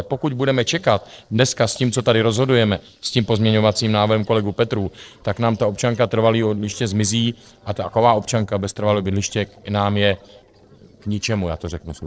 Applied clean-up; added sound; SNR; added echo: neural separator model SepFormer DNS4.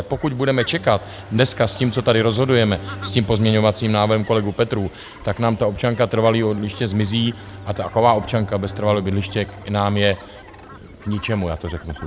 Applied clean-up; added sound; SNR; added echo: none; Fowl + Bowed string instrument; 16 dB; none.